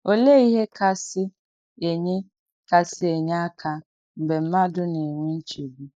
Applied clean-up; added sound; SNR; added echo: neural mask model Resemble Enhance denoiser.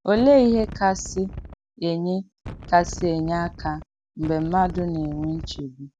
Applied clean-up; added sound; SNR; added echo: none; Wind; 13 dB; none.